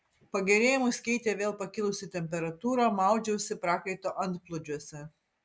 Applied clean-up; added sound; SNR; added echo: none; none; none; none.